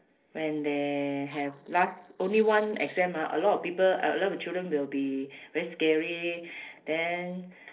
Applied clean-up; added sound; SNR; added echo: neural separator model SepFormer DNS4.